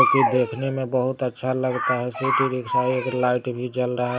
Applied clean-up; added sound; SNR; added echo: none; none; none; none.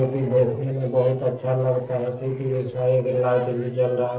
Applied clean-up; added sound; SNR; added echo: neural separator model SepFormer DNS4.